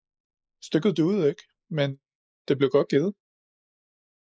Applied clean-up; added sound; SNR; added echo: neural mask model Resemble Enhance denoiser.